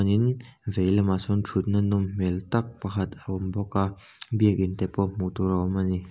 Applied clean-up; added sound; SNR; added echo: none; none; none; none.